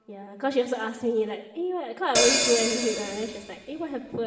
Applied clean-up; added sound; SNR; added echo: none; Hi-hat; 0 dB; reverberation time 1.1 s.